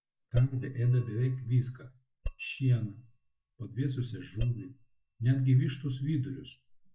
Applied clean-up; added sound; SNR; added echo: neural mask model DeepFilterNet 3.